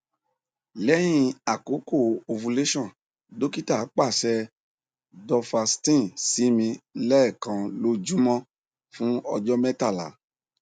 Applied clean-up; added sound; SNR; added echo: none; none; none; none.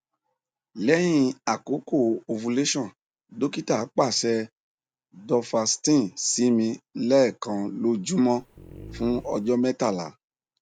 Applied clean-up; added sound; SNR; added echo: none; Dog; 17 dB; none.